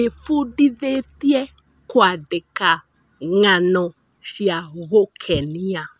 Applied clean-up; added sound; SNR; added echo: none; none; none; none.